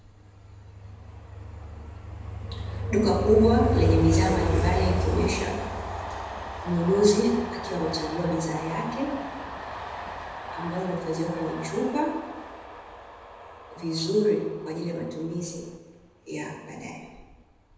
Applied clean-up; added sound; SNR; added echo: none; Train; 4 dB; reverberation time 1.1 s.